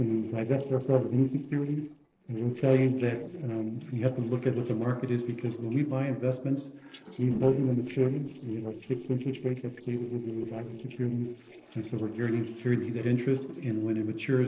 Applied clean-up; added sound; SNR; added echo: neural separator model SepFormer DNS4.